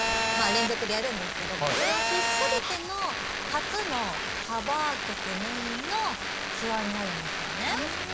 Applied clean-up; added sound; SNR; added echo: none; Telephone; -2 dB; none.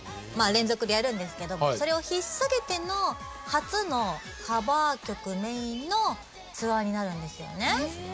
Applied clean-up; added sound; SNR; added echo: none; none; none; none.